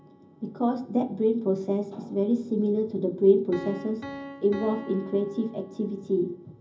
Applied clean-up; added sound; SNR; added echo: none; Piano; 18 dB; reverberation time 0.4 s.